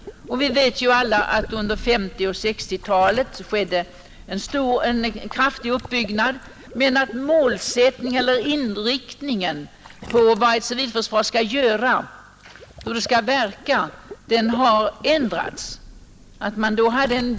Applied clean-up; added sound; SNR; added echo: none; Water / Liquid + Thunder; 17 dB; none.